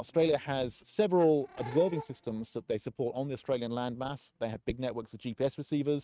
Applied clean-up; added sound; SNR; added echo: neural mask model RNNoise.